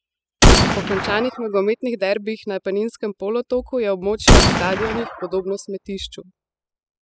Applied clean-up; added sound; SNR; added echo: classical method spectral subtraction.